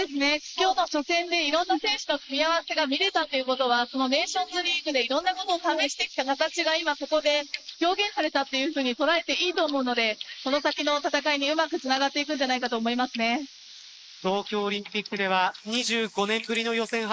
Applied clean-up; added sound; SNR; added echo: neural mask model Resemble Enhance denoiser.